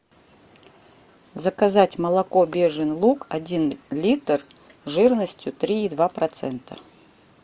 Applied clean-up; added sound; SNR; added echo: none; none; none; none.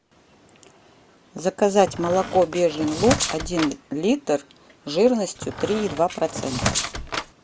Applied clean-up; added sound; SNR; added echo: none; Squeak; 5 dB; none.